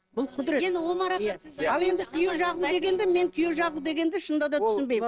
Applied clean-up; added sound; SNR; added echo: neural separator model SepFormer DNS4.